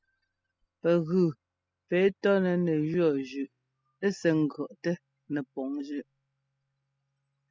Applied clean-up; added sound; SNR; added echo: classical method spectral subtraction.